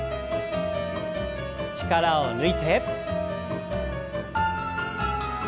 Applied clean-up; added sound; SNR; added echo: none; none; none; none.